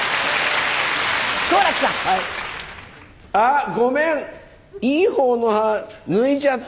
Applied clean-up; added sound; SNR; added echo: none; none; none; none.